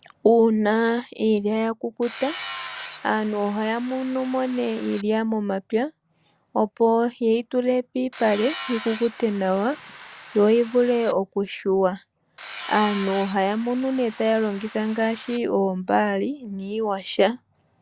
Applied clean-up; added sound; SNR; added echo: none; Tools; 9 dB; none.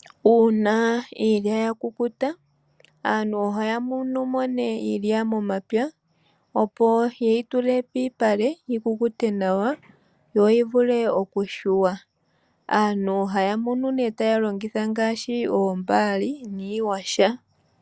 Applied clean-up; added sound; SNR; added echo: none; none; none; none.